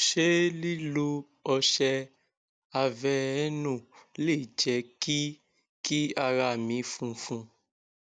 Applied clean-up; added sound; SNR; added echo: none; none; none; none.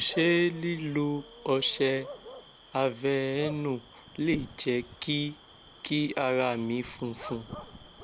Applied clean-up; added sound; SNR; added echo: none; Wind + Bark / Cricket; 16 dB; none.